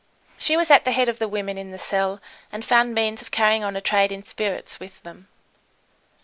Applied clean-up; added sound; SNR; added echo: none; none; none; none.